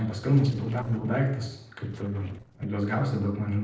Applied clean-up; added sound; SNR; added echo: neural separator model SepFormer DNS4.